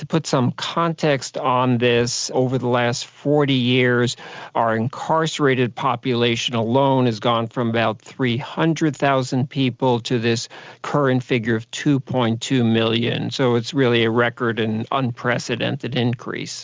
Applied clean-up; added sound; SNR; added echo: none; none; none; none.